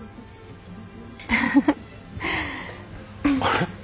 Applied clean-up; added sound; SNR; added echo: none; none; none; none.